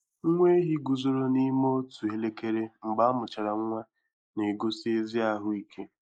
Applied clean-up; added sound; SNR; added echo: neural mask model Resemble Enhance denoiser.